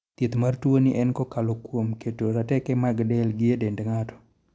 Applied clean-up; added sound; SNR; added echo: none; none; none; none.